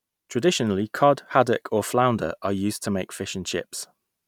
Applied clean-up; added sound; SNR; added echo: none; none; none; none.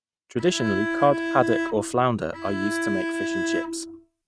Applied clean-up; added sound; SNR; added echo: neural mask model RNNoise.